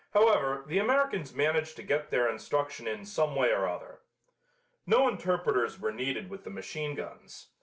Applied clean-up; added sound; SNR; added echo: none; none; none; none.